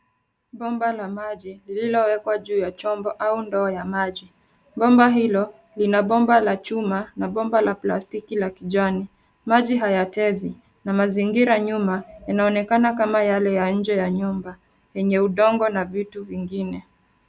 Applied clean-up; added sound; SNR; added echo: none; none; none; none.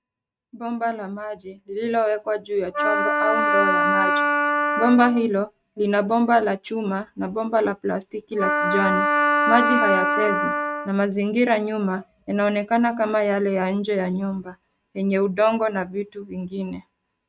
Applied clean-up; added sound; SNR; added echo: neural mask model RNNoise.